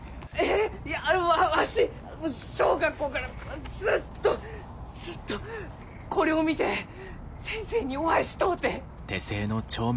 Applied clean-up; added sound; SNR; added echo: none; Insect / Frog; 13 dB; none.